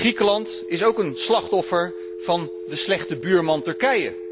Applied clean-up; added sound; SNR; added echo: none; Telephone; 11 dB; none.